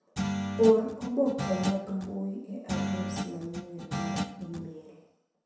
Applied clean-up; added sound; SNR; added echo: none; Guitar; 4 dB; reverberation time 0.7 s.